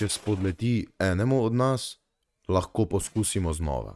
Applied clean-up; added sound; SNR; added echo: neural mask model RNNoise.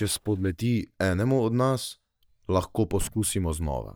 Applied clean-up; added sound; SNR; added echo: neural mask model DeepFilterNet 3.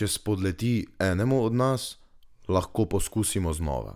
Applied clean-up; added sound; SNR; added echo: none; none; none; none.